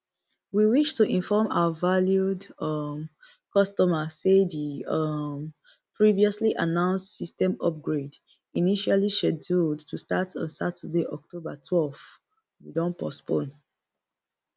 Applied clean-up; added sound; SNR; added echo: none; none; none; none.